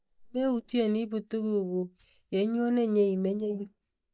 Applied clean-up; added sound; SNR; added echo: neural mask model DeepFilterNet 3.